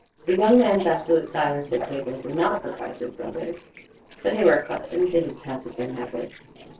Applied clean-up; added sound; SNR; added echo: neural separator model SepFormer DNS4.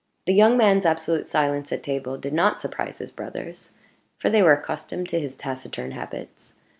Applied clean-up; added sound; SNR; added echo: none; none; none; none.